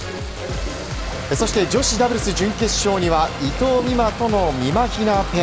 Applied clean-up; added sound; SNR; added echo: none; Bathtub (filling or washing) / Water / Splash, splatter + Fill (with liquid); 16 dB; none.